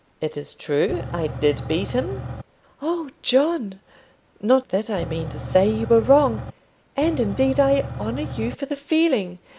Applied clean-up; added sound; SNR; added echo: none; Engine / Truck / Car; 8 dB; none.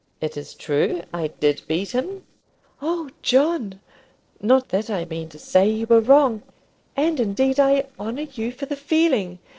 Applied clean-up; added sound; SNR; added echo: neural separator model SepFormer DNS4.